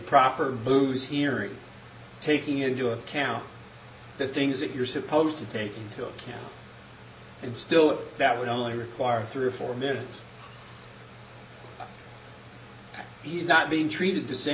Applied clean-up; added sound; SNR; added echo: none; none; none; none.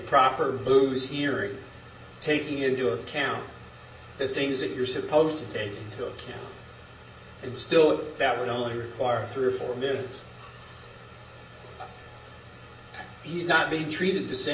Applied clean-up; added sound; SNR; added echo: none; none; none; reverberation time 0.6 s.